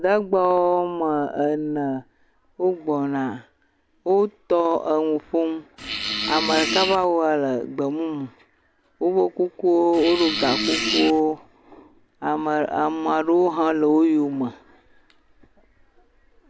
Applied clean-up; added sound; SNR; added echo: none; Fart; 3 dB; none.